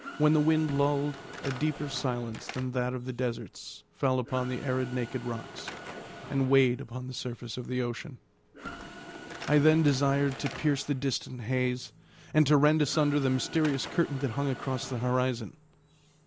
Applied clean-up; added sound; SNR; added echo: none; Slam / Wood + Mechanisms; 16 dB; none.